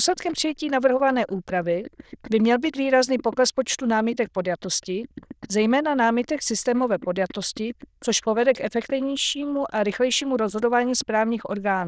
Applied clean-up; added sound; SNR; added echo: neural diffusion model UNIVERSE++.